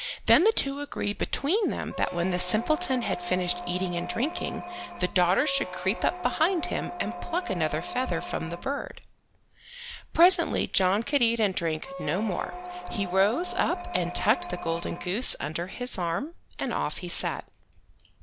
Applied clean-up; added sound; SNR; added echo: none; Squeak; 10 dB; none.